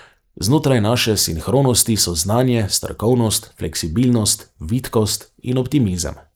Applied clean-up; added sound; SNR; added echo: neural mask model Resemble Enhance denoiser.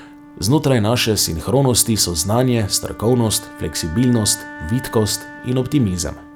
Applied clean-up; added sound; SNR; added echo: none; Wind instrument, woodwind instrument; 18 dB; none.